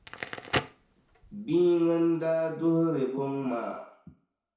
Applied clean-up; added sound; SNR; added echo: none; Crackle; 12 dB; reverberation time 0.6 s.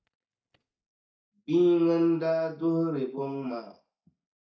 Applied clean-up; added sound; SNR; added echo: neural mask model DeepFilterNet 3.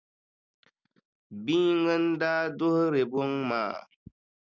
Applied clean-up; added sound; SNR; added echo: none; none; none; none.